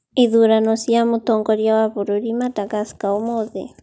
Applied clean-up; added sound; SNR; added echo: none; none; none; none.